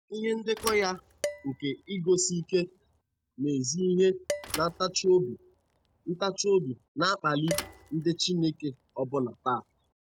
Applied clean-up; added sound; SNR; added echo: none; Dishes, pots, and pans + Thump, thud; 13 dB; none.